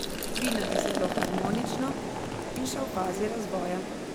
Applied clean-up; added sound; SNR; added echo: none; Rain + Liquid; -2 dB; none.